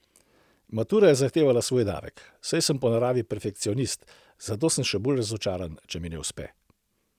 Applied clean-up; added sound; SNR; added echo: none; none; none; none.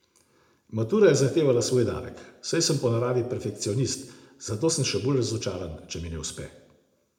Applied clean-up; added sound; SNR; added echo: none; none; none; reverberation time 0.6 s.